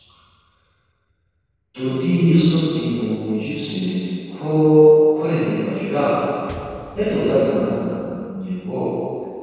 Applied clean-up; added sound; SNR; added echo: neural separator model SepFormer DNS4.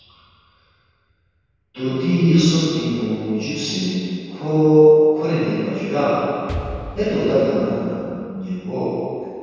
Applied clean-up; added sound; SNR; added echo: none; Explosion; 20 dB; reverberation time 2.2 s.